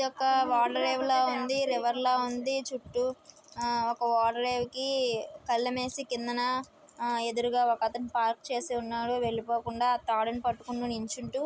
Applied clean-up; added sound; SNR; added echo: none; none; none; none.